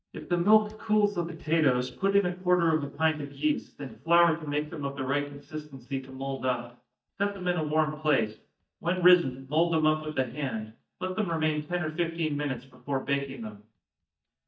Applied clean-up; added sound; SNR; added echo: neural mask model DeepFilterNet 3.